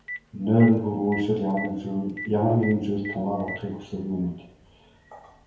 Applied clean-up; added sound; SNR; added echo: none; Telephone; 16 dB; reverberation time 2.1 s.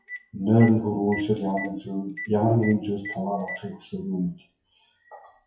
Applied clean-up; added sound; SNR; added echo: classical method WPE with log-MMSE.